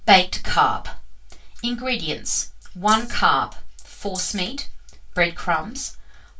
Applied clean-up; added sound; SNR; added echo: none; Rattle (instrument); 13 dB; reverberation time 0.2 s.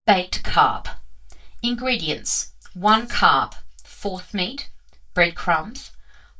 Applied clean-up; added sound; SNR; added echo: neural mask model DeepFilterNet 3.